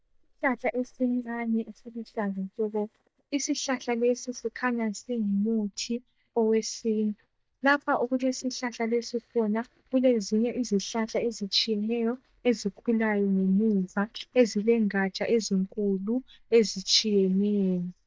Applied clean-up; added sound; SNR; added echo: neural mask model DeepFilterNet 3.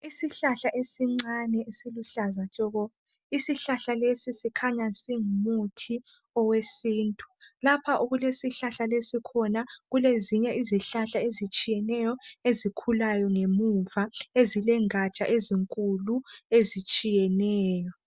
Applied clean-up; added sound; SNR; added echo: none; none; none; none.